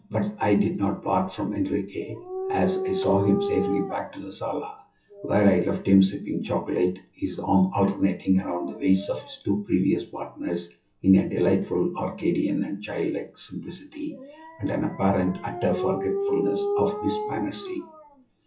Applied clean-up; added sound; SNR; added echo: classical method WPE with log-MMSE.